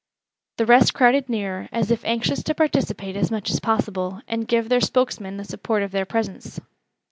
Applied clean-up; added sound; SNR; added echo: none; none; none; none.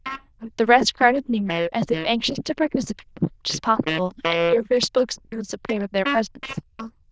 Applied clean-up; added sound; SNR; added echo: neural diffusion model UNIVERSE++.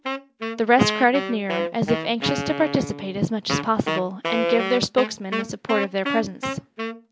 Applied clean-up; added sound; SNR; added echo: none; Wind instrument, woodwind instrument; 5 dB; none.